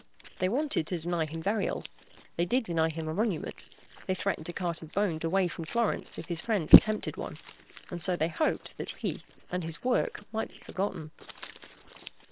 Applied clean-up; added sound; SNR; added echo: neural separator model SepFormer WHAM!.